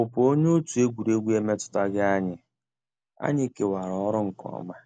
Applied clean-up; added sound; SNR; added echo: none; none; none; none.